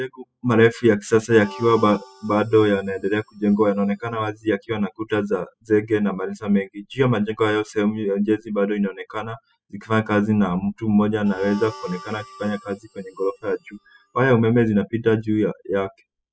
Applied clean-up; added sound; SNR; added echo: classical method spectral subtraction.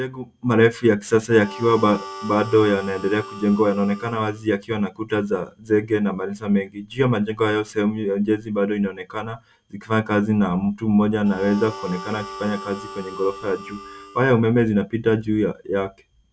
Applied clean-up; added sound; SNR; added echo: none; Harmonica; 15 dB; none.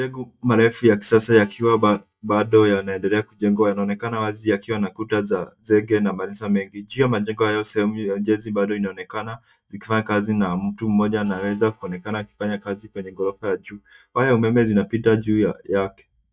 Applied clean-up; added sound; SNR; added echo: neural mask model DeepFilterNet 3.